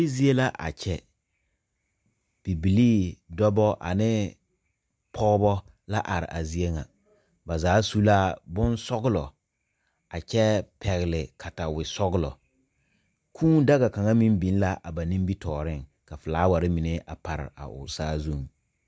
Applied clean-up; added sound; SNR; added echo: none; none; none; none.